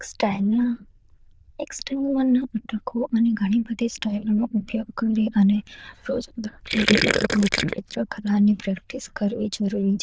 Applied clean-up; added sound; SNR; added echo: neural diffusion model UNIVERSE++.